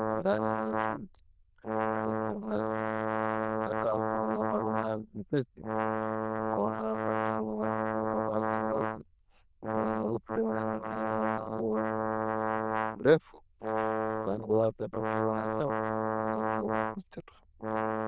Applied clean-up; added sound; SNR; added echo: neural diffusion model UNIVERSE++.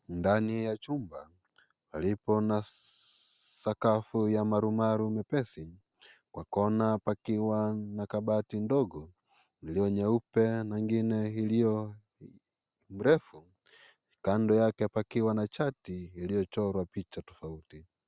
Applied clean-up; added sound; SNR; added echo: none; none; none; none.